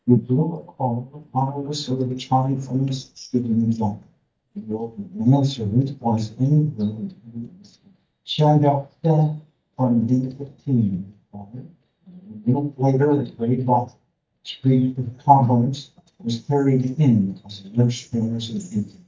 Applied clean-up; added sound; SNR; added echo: neural mask model DeepFilterNet 3.